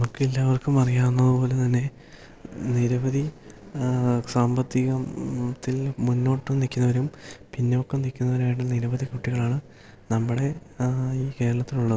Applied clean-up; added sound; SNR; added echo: none; none; none; none.